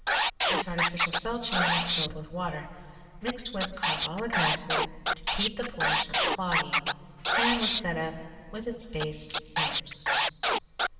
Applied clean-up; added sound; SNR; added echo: none; Scratching (performance technique); -5 dB; reverberation time 2.0 s.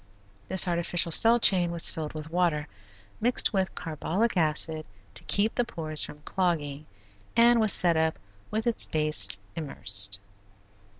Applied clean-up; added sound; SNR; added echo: none; none; none; none.